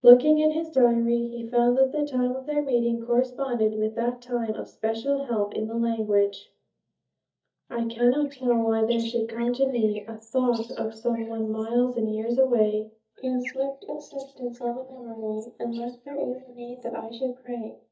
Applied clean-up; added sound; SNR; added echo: neural mask model DeepFilterNet 3.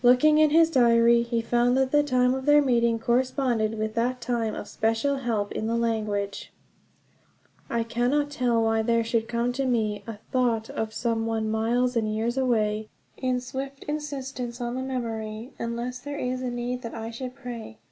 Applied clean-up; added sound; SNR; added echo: none; none; none; none.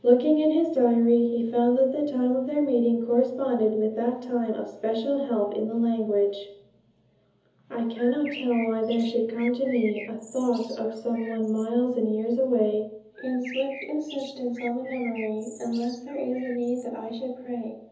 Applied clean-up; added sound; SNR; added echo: none; Bird; 19 dB; reverberation time 0.7 s.